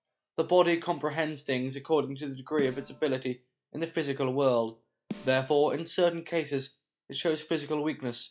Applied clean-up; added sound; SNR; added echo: classical method log-MMSE.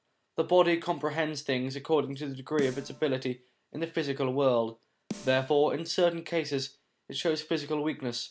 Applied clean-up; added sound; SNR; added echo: none; Snare drum; 18 dB; none.